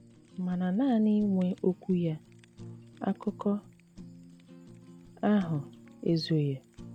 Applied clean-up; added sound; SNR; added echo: none; Fire; 19 dB; none.